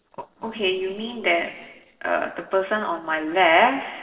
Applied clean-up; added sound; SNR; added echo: neural separator model SepFormer DNS4.